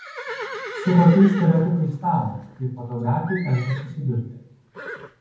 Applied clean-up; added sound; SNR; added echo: none; Livestock, farm animals, working animals; 14 dB; reverberation time 0.9 s.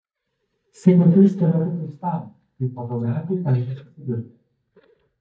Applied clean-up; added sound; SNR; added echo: neural mask model DeepFilterNet 3.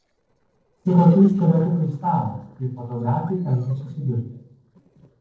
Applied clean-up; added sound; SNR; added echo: neural separator model SepFormer DNS4.